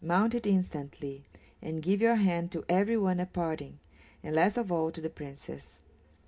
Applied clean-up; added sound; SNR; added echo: none; none; none; reverberation time 0.3 s.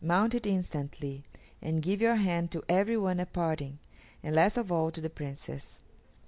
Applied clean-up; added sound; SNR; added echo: none; none; none; none.